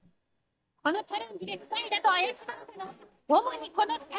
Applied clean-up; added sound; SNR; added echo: neural mask model DeepFilterNet 3.